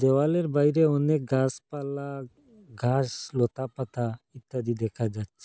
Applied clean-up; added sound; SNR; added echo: none; none; none; none.